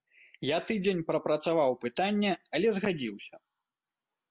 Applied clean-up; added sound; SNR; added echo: none; none; none; none.